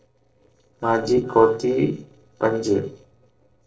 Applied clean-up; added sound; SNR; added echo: neural separator model SepFormer DNS4.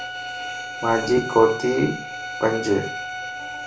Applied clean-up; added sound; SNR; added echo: none; Bowed string instrument; 8 dB; reverberation time 0.3 s.